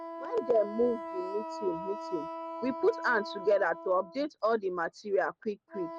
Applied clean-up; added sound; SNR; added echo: none; Wind instrument, woodwind instrument; 10 dB; none.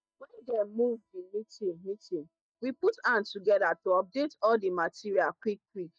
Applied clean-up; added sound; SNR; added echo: neural mask model DeepFilterNet 3.